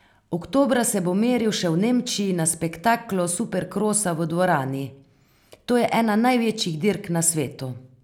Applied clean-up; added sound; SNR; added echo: none; none; none; none.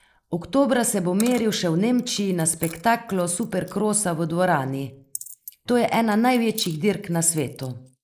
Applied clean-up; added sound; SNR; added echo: neural mask model Resemble Enhance denoiser.